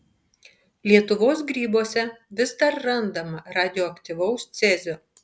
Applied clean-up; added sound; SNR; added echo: none; none; none; none.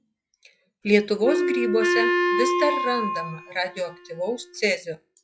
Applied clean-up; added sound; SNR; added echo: classical method log-MMSE.